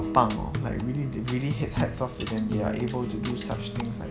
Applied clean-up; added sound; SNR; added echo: none; Acoustic guitar; 4 dB; none.